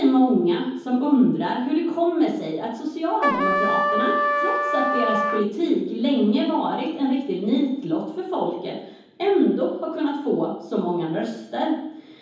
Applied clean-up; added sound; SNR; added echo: none; Trumpet; 0 dB; reverberation time 0.9 s.